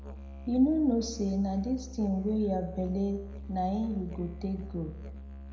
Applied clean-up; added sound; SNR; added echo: none; Musical instrument; 11 dB; reverberation time 0.7 s.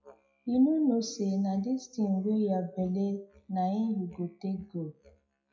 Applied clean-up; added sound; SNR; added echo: classical method WPE with log-MMSE.